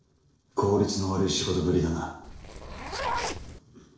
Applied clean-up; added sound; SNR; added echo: neural separator model SepFormer DNS4.